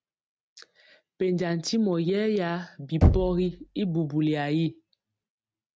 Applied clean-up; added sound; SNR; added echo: neural mask model RNNoise.